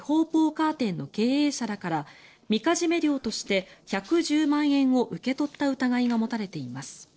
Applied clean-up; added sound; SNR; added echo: neural separator model SepFormer DNS4.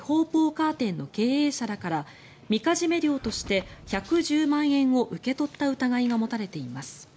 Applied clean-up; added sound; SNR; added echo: none; Wind; 18 dB; none.